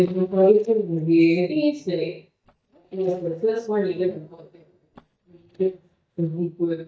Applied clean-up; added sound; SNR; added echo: neural mask model DeepFilterNet 3.